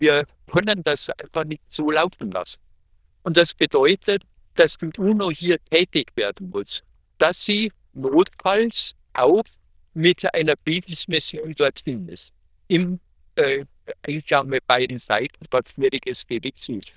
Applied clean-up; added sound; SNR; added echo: neural diffusion model UNIVERSE++.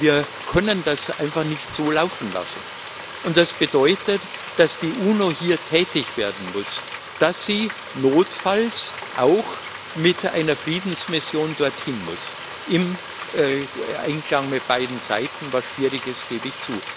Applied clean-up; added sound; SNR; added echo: none; Frying (food); 11 dB; none.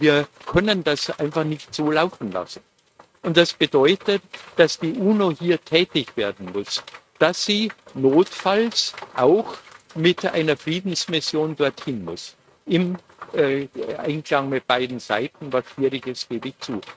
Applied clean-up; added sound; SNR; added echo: neural mask model RNNoise.